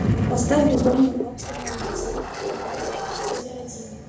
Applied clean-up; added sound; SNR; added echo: neural separator model SepFormer DNS4.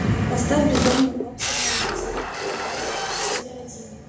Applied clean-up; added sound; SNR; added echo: none; Camera; 1 dB; reverberation time 0.8 s.